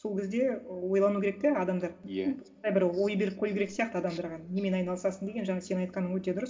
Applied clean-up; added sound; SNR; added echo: none; none; none; reverberation time 2.1 s.